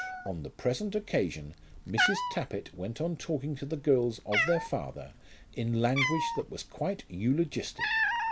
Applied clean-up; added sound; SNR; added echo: none; Cat; 4 dB; none.